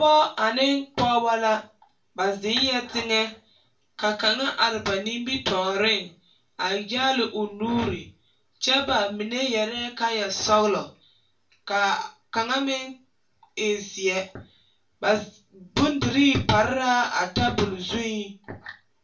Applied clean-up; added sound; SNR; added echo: none; none; none; reverberation time 0.3 s.